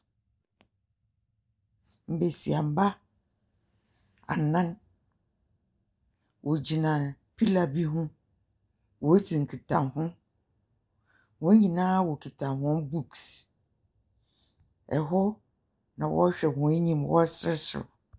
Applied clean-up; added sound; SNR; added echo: none; none; none; none.